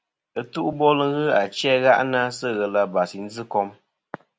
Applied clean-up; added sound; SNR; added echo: none; none; none; none.